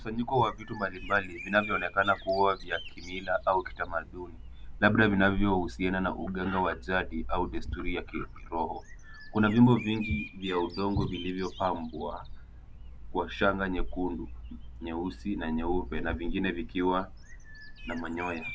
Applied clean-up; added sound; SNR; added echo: none; Bird vocalization, bird call, bird song; 9 dB; none.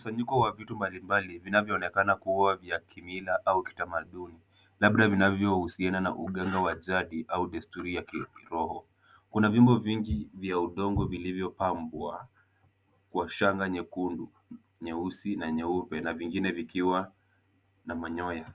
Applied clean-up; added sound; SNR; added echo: none; none; none; none.